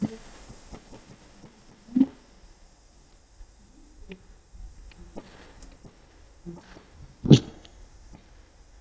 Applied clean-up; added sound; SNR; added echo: neural mask model DeepFilterNet 3.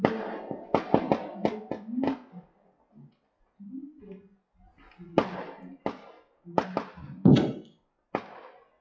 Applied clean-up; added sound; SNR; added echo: classical method WPE with log-MMSE.